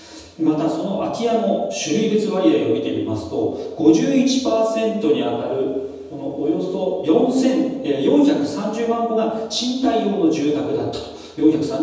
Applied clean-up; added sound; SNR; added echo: none; none; none; reverberation time 1.1 s.